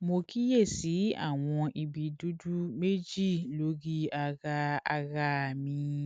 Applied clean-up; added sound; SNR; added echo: none; none; none; none.